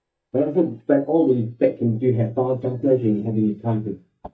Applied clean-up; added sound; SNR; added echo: neural mask model DeepFilterNet 3.